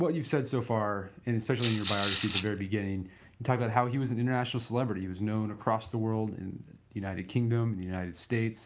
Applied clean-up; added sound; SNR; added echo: none; Rattle / Rattle (instrument); -1 dB; none.